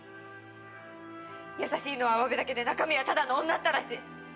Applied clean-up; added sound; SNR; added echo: none; none; none; none.